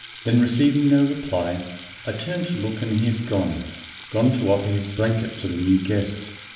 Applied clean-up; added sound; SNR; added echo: none; Sink (filling or washing) / Water tap, faucet; 14 dB; reverberation time 0.8 s.